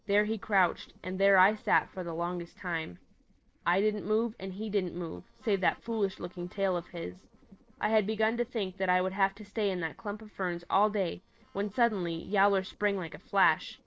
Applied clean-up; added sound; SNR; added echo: neural separator model SepFormer DNS4.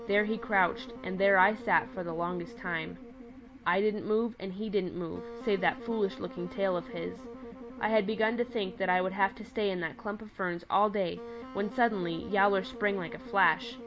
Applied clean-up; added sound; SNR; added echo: none; Wind instrument, woodwind instrument; 14 dB; none.